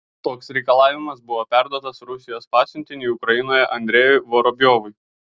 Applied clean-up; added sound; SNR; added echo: none; none; none; none.